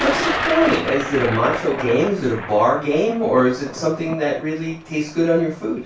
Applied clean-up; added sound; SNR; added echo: none; Thunder; 8 dB; reverberation time 0.3 s.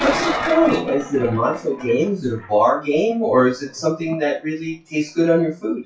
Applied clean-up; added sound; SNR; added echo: classical method WPE with log-MMSE.